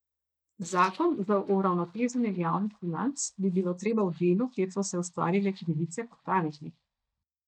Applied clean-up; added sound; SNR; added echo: neural mask model DeepFilterNet 3.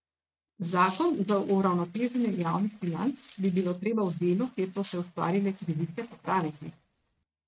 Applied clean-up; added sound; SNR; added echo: neural mask model RNNoise.